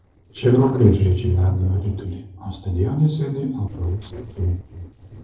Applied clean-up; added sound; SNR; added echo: neural separator model SepFormer DNS4.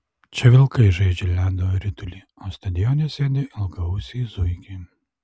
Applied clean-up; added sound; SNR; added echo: none; none; none; none.